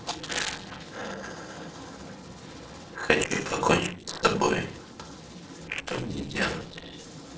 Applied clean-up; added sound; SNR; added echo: neural separator model SepFormer DNS4.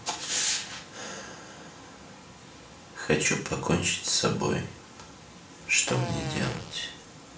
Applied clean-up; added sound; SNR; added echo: none; Fart; 8 dB; reverberation time 0.4 s.